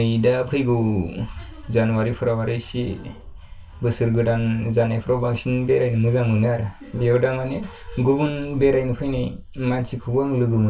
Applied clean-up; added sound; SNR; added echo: none; Wind; 19 dB; reverberation time 0.2 s.